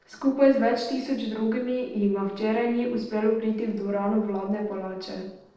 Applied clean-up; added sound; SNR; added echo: neural separator model SepFormer DNS4.